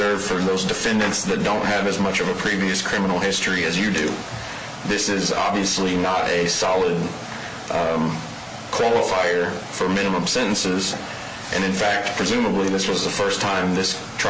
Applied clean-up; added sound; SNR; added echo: none; none; none; none.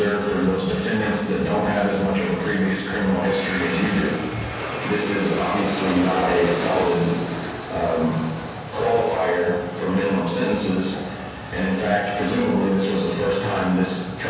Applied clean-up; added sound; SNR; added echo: none; Aircraft; 11 dB; reverberation time 1.2 s.